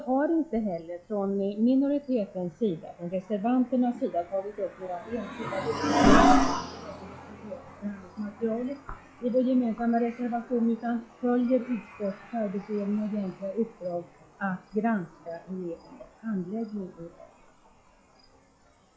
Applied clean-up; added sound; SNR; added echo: classical method log-MMSE.